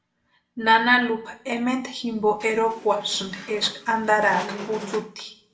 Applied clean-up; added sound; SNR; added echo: none; Squeak; 14 dB; reverberation time 0.4 s.